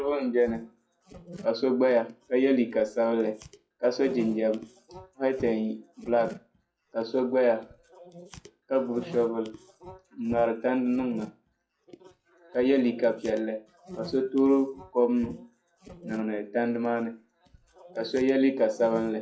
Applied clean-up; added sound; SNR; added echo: classical method WPE with log-MMSE.